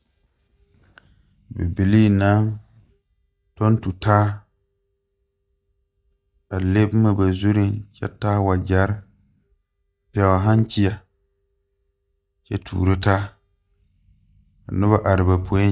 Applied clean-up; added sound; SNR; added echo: neural mask model DeepFilterNet 3.